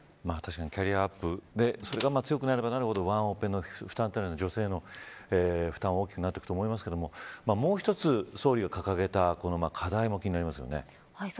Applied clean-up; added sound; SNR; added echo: none; none; none; none.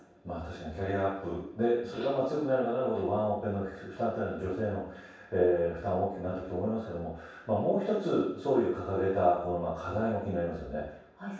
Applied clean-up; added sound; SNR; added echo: none; none; none; reverberation time 0.7 s.